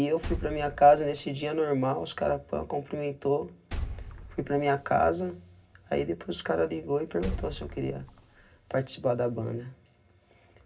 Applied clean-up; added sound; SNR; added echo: none; Liquid; 13 dB; reverberation time 0.4 s.